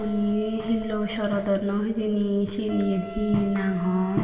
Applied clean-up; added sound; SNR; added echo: none; Wind instrument, woodwind instrument; 16 dB; reverberation time 2.2 s.